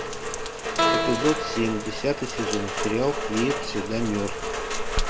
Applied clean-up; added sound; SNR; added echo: none; Keyboard (musical) + Rain; -1 dB; none.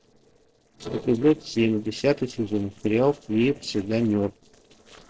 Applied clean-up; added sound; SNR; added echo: neural separator model SepFormer DNS4.